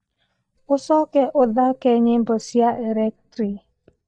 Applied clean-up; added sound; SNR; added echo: neural mask model DeepFilterNet 3.